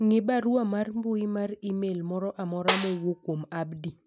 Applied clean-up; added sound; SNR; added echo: none; Snare drum; 5 dB; none.